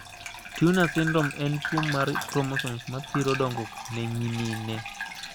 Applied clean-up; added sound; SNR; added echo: none; Bathtub (filling or washing) / Gurgling; 7 dB; none.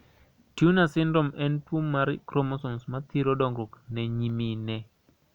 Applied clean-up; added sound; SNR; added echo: none; none; none; none.